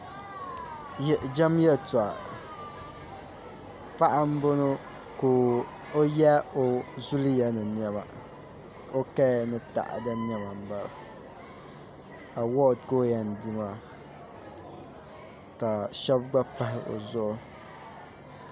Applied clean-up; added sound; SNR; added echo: none; none; none; none.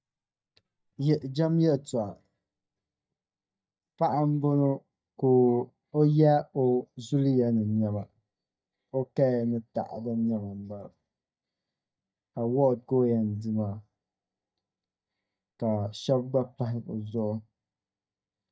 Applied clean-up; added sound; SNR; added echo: neural mask model DeepFilterNet 3.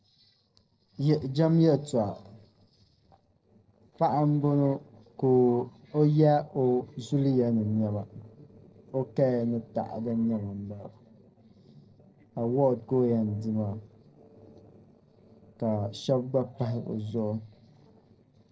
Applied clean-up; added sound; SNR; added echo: neural separator model SepFormer DNS4.